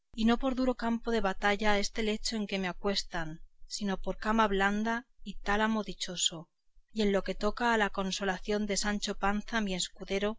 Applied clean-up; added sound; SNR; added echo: none; none; none; none.